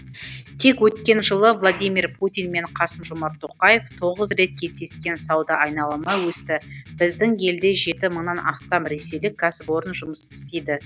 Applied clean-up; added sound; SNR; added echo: none; Electric guitar; 18 dB; none.